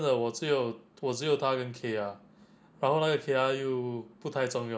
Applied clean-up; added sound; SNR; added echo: none; none; none; none.